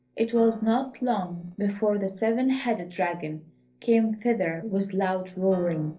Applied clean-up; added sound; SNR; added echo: neural separator model SepFormer DNS4.